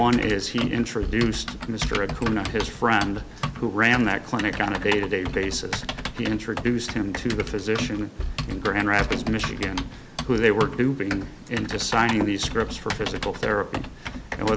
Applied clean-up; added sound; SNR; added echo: none; Typing; 7 dB; none.